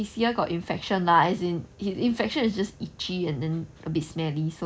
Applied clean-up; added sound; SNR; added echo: none; none; none; none.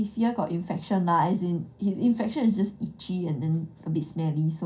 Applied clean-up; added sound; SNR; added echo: none; none; none; reverberation time 0.3 s.